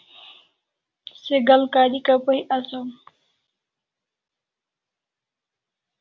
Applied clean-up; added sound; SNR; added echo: none; none; none; none.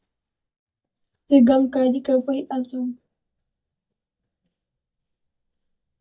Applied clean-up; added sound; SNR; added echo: neural mask model DeepFilterNet 3.